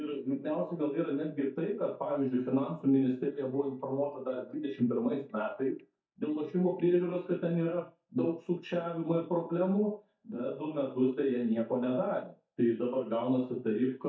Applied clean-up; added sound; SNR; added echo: neural mask model DeepFilterNet 3.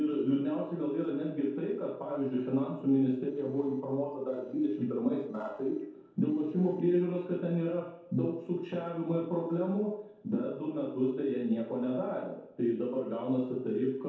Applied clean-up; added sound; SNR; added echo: neural separator model SepFormer DNS4.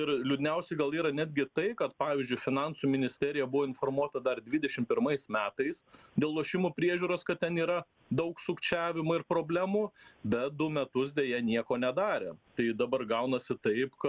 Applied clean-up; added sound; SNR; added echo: none; none; none; none.